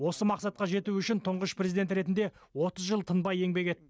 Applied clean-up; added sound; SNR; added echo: none; none; none; none.